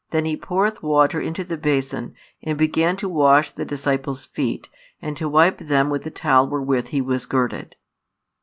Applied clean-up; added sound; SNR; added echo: none; none; none; none.